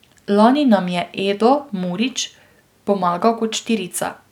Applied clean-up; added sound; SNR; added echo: none; none; none; none.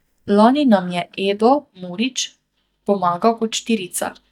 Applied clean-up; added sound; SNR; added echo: neural mask model DeepFilterNet 3.